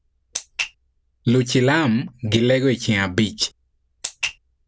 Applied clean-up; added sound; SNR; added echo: none; none; none; none.